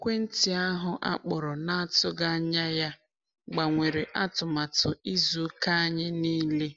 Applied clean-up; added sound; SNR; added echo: none; none; none; none.